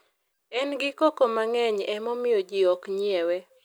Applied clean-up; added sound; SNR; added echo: none; none; none; none.